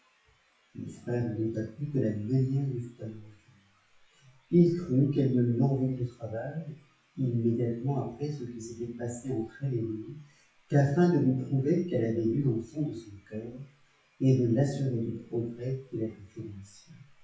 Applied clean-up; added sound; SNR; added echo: classical method WPE with log-MMSE.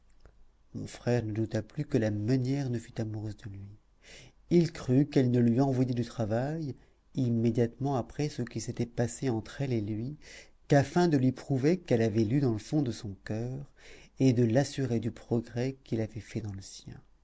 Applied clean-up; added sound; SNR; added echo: none; none; none; none.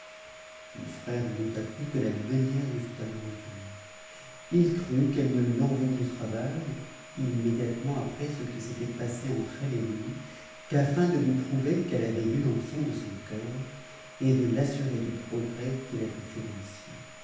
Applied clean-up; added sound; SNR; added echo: none; Domestic sounds, home sounds; 17 dB; reverberation time 0.9 s.